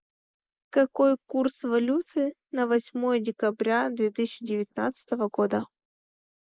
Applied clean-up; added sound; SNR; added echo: neural mask model Resemble Enhance denoiser.